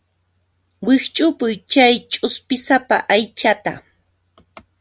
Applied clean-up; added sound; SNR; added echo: none; none; none; none.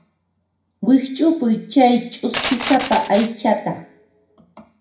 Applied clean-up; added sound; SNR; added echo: none; Glass; 9 dB; reverberation time 0.5 s.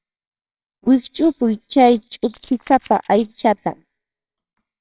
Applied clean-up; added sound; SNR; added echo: neural separator model SepFormer WHAMR!.